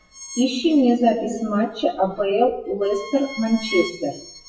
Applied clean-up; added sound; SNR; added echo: classical method WPE with log-MMSE.